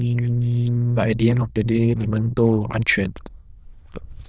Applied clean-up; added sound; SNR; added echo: neural diffusion model UNIVERSE++.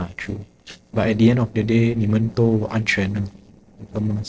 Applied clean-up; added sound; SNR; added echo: neural separator model SepFormer DNS4.